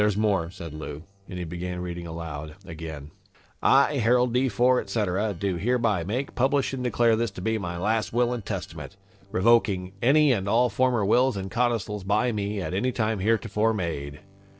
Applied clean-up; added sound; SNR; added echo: neural separator model SepFormer DNS4.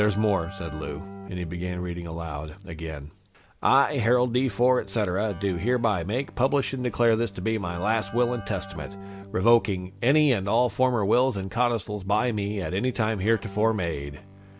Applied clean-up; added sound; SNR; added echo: none; Keyboard (musical); 18 dB; none.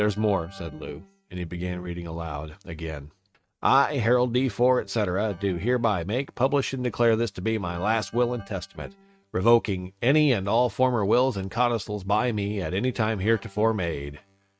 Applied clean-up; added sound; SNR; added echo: neural mask model RNNoise.